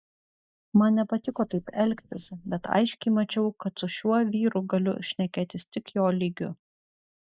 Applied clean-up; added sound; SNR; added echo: neural mask model Resemble Enhance denoiser.